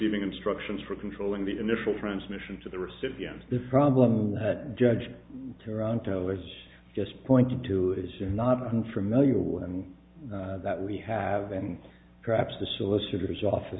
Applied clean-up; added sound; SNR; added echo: none; none; none; none.